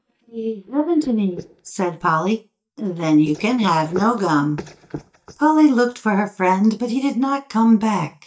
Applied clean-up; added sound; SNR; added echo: neural mask model DeepFilterNet 3.